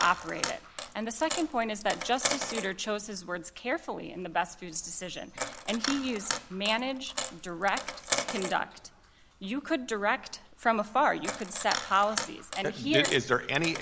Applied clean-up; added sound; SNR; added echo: none; Coin (dropping); 7 dB; none.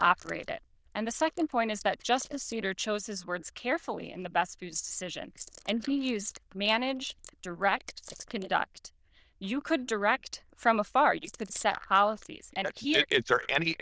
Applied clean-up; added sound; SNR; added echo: neural diffusion model UNIVERSE++.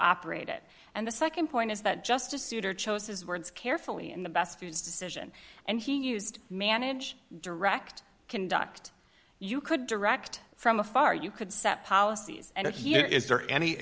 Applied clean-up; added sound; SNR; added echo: none; none; none; none.